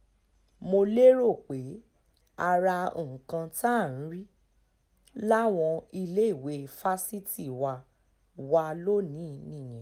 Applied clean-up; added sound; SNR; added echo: none; none; none; none.